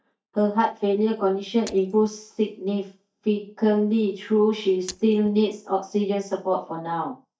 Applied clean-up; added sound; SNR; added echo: neural mask model DeepFilterNet 3.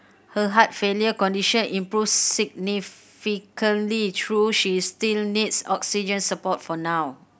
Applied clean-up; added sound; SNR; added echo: none; none; none; none.